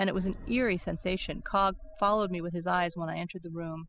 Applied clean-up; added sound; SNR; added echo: classical method spectral subtraction.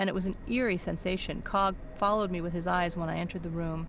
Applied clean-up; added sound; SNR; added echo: none; Subway, metro, underground; 11 dB; none.